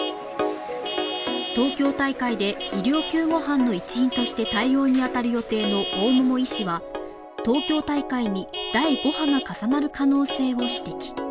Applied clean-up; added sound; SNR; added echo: none; Vehicle horn, car horn, honking / Truck; 11 dB; none.